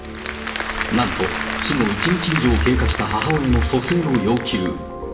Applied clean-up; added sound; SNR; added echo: none; Applause; 7 dB; reverberation time 0.6 s.